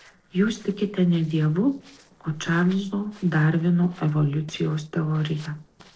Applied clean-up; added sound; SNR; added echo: neural separator model SepFormer DNS4.